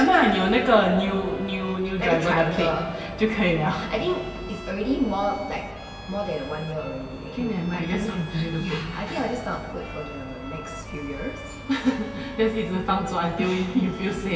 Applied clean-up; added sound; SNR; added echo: none; Bowed string instrument; 17 dB; reverberation time 2.4 s.